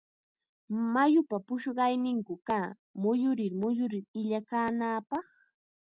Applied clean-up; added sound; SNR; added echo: none; none; none; none.